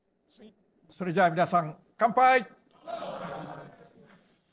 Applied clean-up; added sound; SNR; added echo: neural separator model SepFormer DNS4.